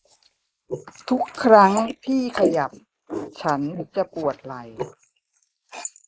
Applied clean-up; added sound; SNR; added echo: neural mask model Resemble Enhance denoiser.